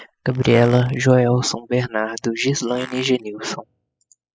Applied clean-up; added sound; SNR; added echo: classical method spectral subtraction.